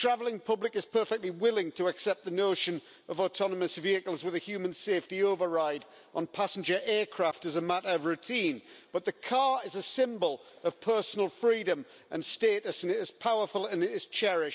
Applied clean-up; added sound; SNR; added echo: none; none; none; none.